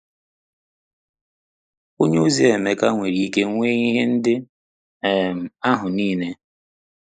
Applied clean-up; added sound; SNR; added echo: neural mask model Resemble Enhance denoiser.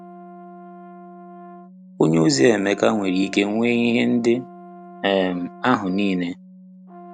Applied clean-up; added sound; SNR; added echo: none; Organ + Brass instrument; 19 dB; none.